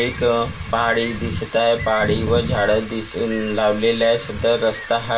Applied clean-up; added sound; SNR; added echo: none; Bird; 18 dB; reverberation time 0.1 s.